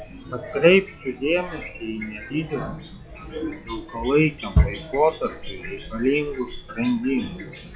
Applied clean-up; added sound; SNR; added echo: classical method log-MMSE.